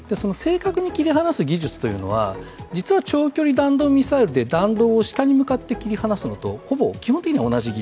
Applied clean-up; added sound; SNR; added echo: none; none; none; none.